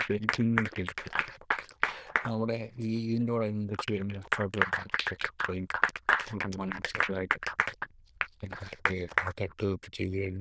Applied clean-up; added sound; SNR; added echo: neural diffusion model UNIVERSE++.